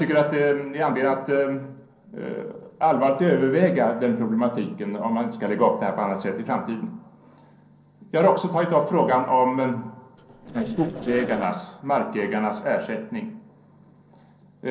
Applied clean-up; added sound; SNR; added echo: neural separator model SepFormer DNS4.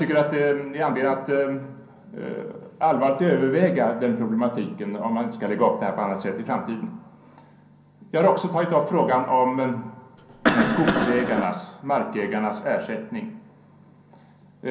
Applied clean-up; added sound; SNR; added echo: none; Cough; -1 dB; reverberation time 0.6 s.